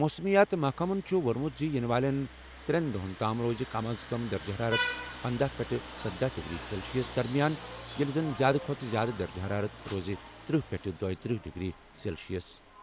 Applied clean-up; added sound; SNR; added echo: none; Vehicle horn, car horn, honking + Writing; 12 dB; none.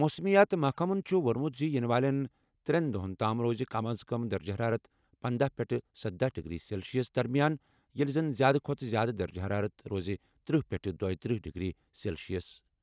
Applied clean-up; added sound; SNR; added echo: none; none; none; none.